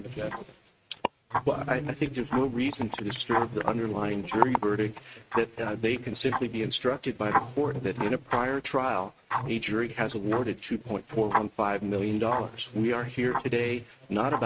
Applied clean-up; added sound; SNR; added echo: neural mask model RNNoise.